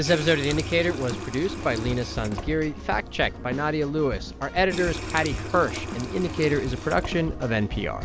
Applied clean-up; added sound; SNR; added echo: none; Water tap, faucet; 10 dB; none.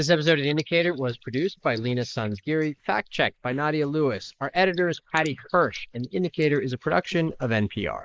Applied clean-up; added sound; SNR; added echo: neural mask model Resemble Enhance denoiser.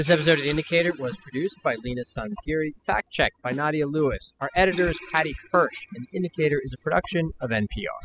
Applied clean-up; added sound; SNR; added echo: classical method spectral subtraction.